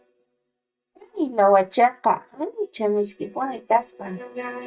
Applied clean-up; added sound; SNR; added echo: neural mask model DeepFilterNet 3.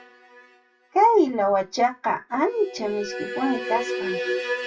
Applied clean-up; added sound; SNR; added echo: classical method WPE with log-MMSE.